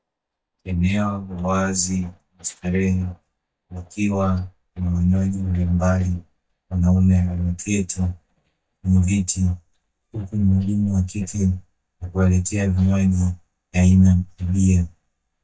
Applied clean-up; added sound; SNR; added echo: neural mask model DeepFilterNet 3.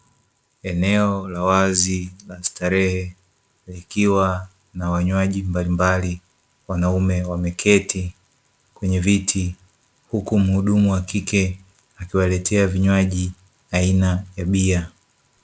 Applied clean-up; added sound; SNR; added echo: none; none; none; none.